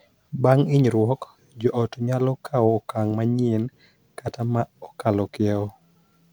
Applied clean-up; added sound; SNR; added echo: none; none; none; none.